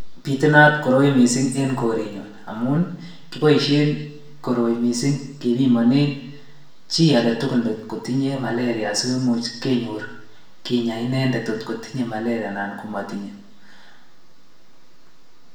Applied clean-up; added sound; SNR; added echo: none; none; none; reverberation time 0.8 s.